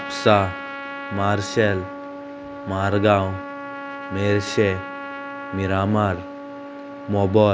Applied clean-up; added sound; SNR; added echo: none; Trumpet; 11 dB; none.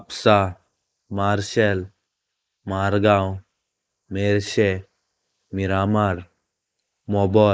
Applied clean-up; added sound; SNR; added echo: neural mask model Resemble Enhance denoiser.